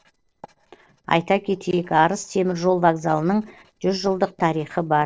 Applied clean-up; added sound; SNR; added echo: neural separator model SepFormer DNS4.